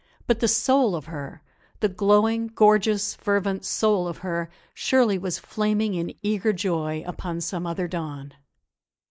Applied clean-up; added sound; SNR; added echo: neural mask model Resemble Enhance denoiser.